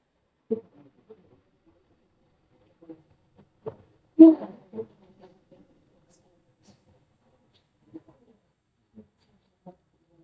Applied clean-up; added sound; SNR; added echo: neural mask model DeepFilterNet 3.